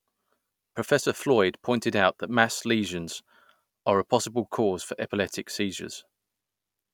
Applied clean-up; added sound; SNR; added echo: none; none; none; none.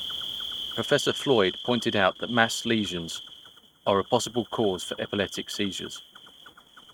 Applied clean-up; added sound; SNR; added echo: neural mask model RNNoise.